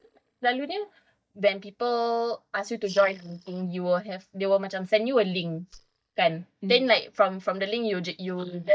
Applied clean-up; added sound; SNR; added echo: neural mask model DeepFilterNet 3.